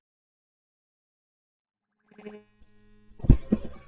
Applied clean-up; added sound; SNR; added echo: neural mask model DeepFilterNet 3.